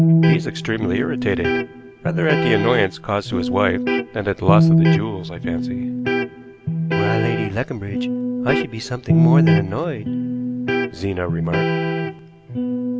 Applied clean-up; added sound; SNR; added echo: none; Electric guitar; -5 dB; none.